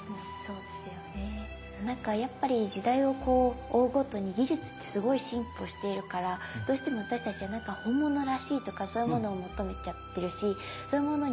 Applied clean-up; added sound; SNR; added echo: none; none; none; none.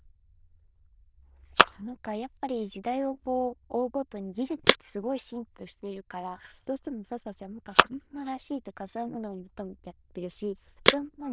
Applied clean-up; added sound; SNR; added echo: neural diffusion model UNIVERSE++.